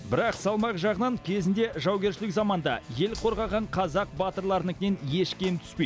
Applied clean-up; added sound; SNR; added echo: none; Boom; 18 dB; none.